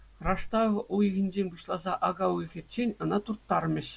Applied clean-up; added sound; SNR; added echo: none; none; none; none.